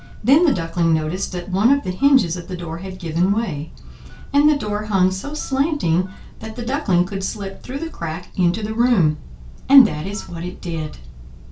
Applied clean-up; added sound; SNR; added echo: none; Telephone; 17 dB; reverberation time 0.2 s.